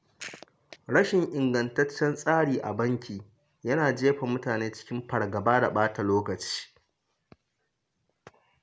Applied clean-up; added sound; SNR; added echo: none; none; none; none.